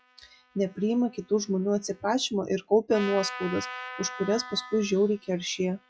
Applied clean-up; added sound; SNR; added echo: classical method log-MMSE.